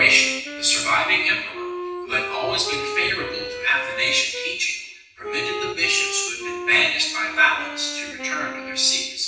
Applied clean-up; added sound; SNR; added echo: none; Wind instrument, woodwind instrument; 10 dB; reverberation time 0.9 s.